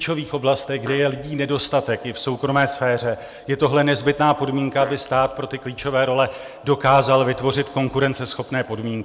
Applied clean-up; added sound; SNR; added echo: none; Fart; 18 dB; none.